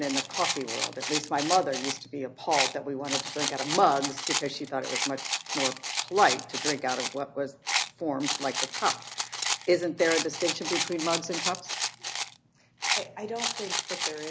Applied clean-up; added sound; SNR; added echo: none; Rattle; 2 dB; none.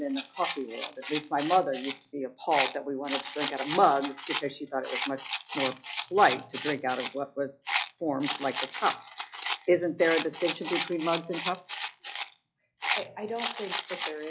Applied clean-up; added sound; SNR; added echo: classical method log-MMSE.